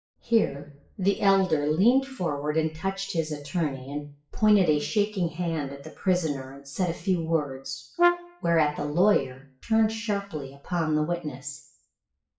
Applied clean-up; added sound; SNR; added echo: classical method WPE with log-MMSE.